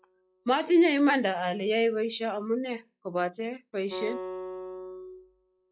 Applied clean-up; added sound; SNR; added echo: classical method log-MMSE.